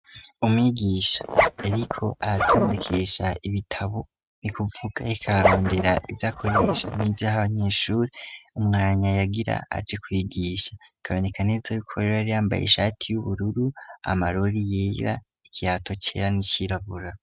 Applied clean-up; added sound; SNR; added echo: neural mask model RNNoise.